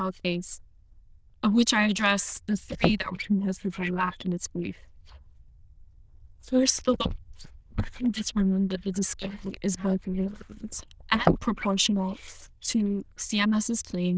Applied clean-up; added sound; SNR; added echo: neural diffusion model UNIVERSE++.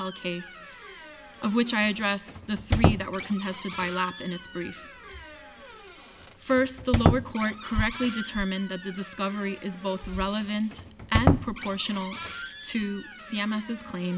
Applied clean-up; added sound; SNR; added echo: none; Squeak; 2 dB; none.